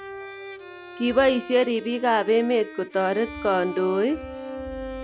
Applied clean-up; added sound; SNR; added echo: none; Bowed string instrument; 13 dB; none.